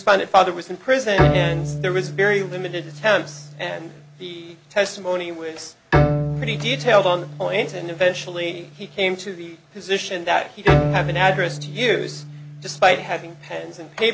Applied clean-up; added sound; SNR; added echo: none; Bowed string instrument; 4 dB; none.